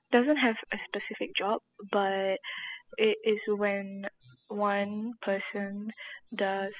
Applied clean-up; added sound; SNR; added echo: classical method spectral subtraction.